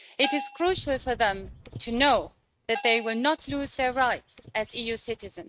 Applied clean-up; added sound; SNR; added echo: neural mask model RNNoise.